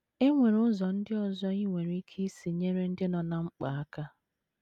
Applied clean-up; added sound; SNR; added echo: none; none; none; none.